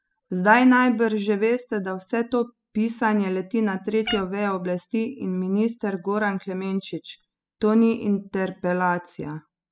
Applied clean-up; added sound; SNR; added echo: classical method spectral subtraction.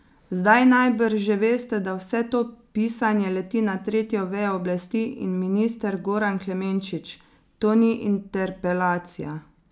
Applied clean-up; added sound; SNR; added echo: none; none; none; none.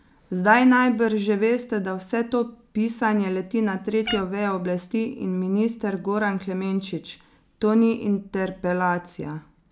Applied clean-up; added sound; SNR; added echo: none; Meow; 11 dB; none.